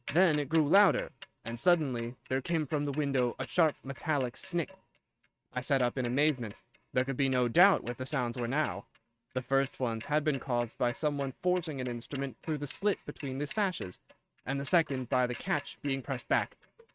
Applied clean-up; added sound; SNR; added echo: neural mask model RNNoise.